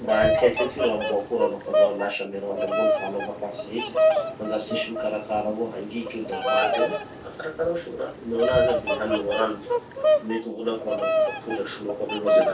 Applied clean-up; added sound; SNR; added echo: none; Bird vocalization, bird call, bird song; -3 dB; reverberation time 0.2 s.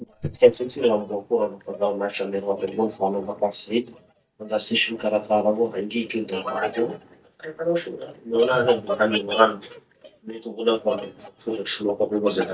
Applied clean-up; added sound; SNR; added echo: neural mask model DeepFilterNet 3.